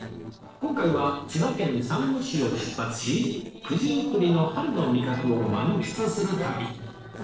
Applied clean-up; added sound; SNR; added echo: neural separator model SepFormer DNS4.